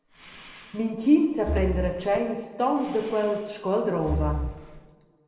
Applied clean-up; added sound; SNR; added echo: none; Breathing; 8 dB; reverberation time 1.3 s.